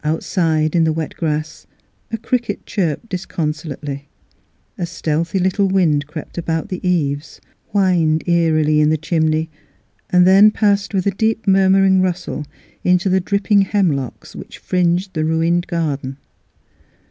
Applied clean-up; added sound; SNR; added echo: none; none; none; none.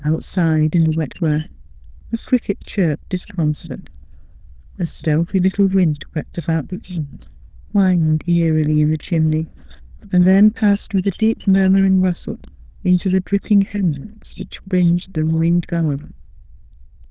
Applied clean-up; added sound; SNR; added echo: neural diffusion model UNIVERSE++.